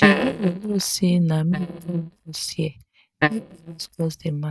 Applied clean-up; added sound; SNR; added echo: neural mask model DeepFilterNet 3.